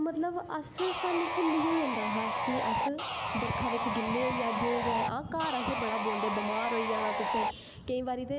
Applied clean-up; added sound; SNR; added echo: none; Sawing; -1 dB; none.